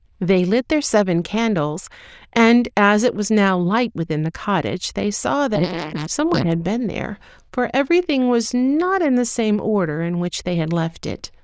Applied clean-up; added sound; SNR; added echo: neural diffusion model UNIVERSE++.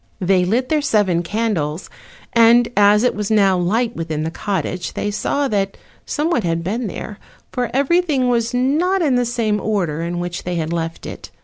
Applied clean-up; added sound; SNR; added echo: none; none; none; none.